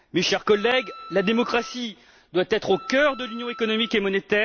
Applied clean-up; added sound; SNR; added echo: none; Wind instrument, woodwind instrument; 17 dB; none.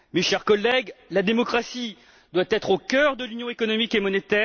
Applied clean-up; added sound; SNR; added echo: none; none; none; none.